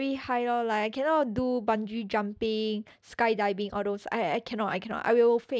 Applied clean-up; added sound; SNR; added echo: none; none; none; none.